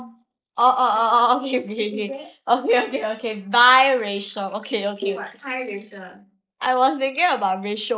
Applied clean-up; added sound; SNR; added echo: neural mask model Resemble Enhance denoiser.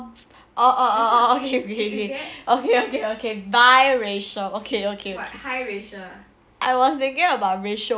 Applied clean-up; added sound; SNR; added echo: none; none; none; none.